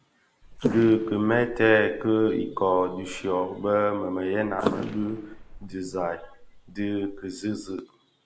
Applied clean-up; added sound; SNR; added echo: neural mask model Resemble Enhance denoiser.